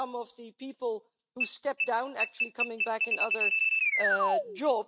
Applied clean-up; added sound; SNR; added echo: neural mask model RNNoise.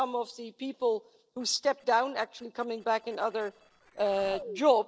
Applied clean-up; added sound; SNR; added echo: neural separator model SepFormer DNS4.